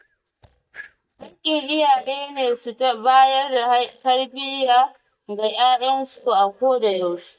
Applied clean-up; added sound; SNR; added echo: neural mask model DeepFilterNet 3.